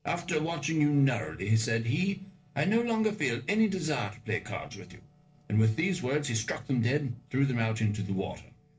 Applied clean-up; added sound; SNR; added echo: neural separator model SepFormer DNS4.